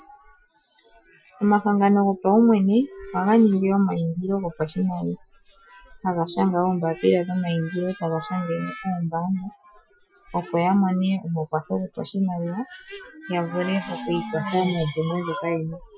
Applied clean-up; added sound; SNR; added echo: classical method Wiener filter.